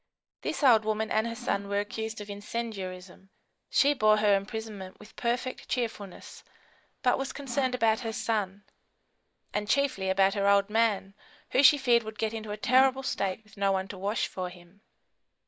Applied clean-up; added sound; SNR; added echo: neural mask model DeepFilterNet 3.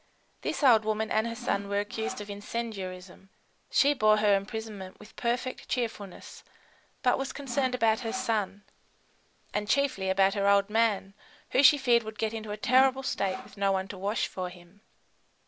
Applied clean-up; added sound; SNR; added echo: none; Sawing; 12 dB; none.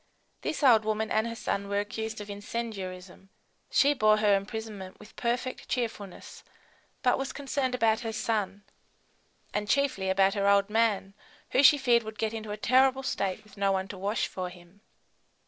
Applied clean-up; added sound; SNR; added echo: neural separator model SepFormer DNS4.